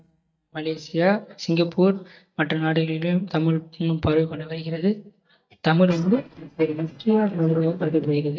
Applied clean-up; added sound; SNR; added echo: neural mask model DeepFilterNet 3.